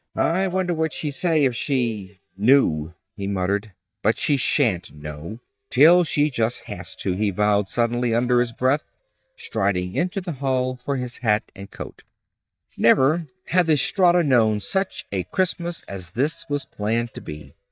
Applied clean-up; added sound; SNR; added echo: neural mask model DeepFilterNet 3.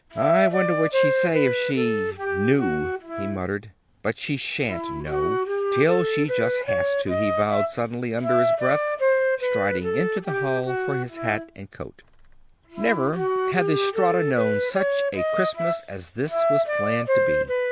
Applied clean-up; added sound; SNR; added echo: none; Wind instrument, woodwind instrument; -2 dB; none.